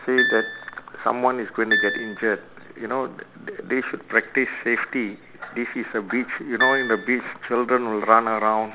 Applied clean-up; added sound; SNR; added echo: none; Piano; 3 dB; none.